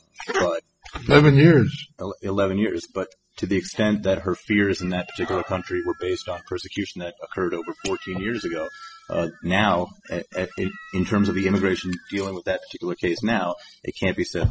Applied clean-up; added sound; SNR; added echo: classical method spectral subtraction.